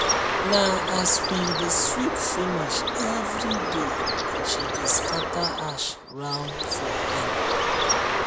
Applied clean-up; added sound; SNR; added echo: none; Bird; -3 dB; none.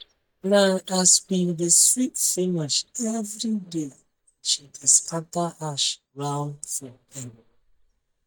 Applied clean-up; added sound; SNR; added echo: neural mask model DeepFilterNet 3.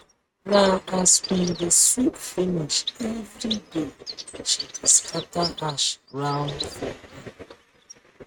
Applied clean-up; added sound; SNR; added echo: neural mask model RNNoise.